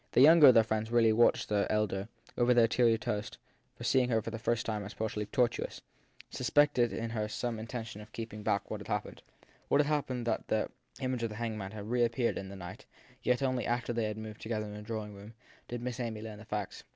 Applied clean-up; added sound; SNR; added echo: none; none; none; none.